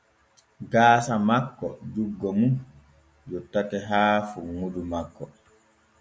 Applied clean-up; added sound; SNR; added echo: none; none; none; none.